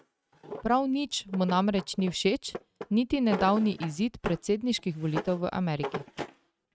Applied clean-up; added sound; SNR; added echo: neural mask model RNNoise.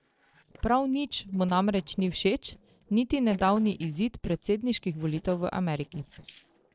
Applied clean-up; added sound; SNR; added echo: neural separator model SepFormer DNS4.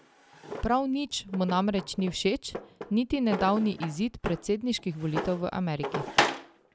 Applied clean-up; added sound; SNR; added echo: none; Drawer open or close; 7 dB; none.